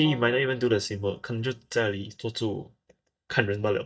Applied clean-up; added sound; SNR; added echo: neural mask model DeepFilterNet 3.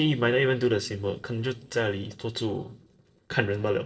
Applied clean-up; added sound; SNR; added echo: neural separator model SepFormer DNS4.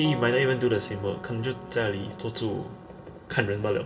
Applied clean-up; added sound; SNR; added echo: none; Keyboard (musical); 14 dB; reverberation time 2.0 s.